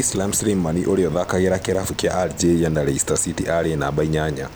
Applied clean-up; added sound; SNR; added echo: none; Rain; 18 dB; none.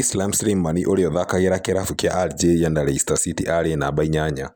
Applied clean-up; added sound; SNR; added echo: none; none; none; none.